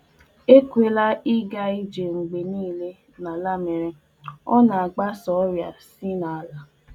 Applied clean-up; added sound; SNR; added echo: none; none; none; none.